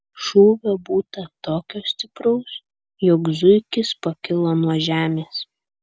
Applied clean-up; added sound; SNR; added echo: none; none; none; none.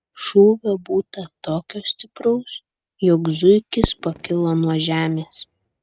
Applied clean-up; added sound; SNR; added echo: neural mask model RNNoise.